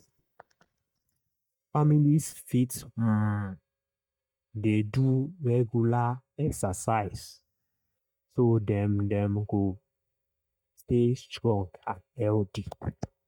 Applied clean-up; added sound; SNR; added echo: neural mask model DeepFilterNet 3.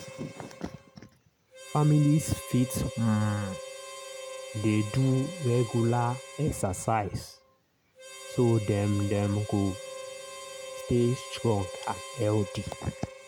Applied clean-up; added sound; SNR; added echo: none; Harmonica; 13 dB; none.